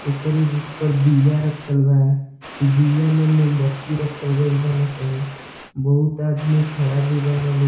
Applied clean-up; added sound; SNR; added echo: none; Water; 18 dB; reverberation time 0.7 s.